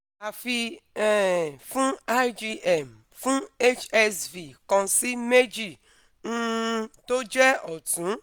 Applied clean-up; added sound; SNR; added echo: none; none; none; none.